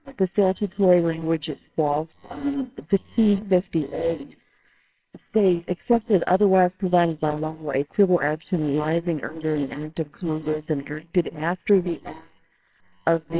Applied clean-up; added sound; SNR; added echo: neural separator model SepFormer WHAMR!.